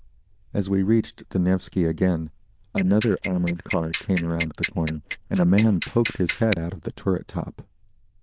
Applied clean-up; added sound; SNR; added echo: neural diffusion model UNIVERSE++.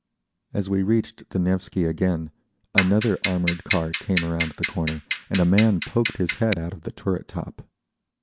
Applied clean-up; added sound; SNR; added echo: none; Clock; 5 dB; none.